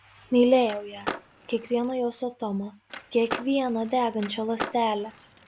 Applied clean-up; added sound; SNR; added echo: none; Skateboard; 12 dB; none.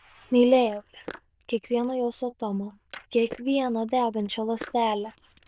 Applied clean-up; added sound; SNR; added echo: neural diffusion model UNIVERSE++.